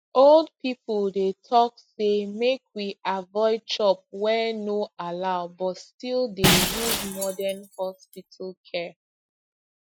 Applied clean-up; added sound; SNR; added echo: classical method Wiener filter.